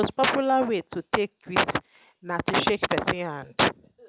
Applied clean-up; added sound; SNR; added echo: none; none; none; none.